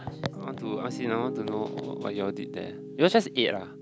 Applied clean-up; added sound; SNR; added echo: none; Piano; 8 dB; none.